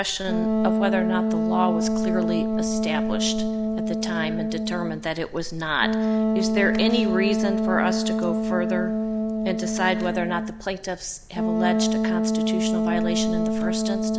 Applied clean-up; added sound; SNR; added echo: none; Wind instrument, woodwind instrument; -4 dB; none.